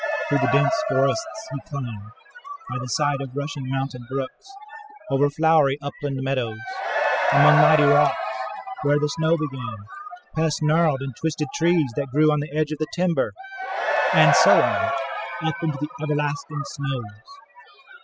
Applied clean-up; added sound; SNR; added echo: classical method spectral subtraction.